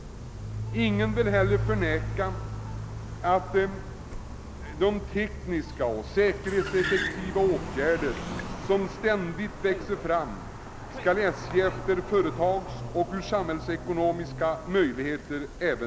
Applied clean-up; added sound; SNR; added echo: none; Car; 7 dB; none.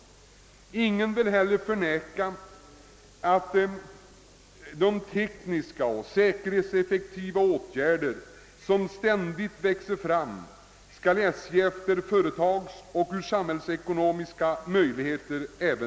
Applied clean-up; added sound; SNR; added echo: none; none; none; none.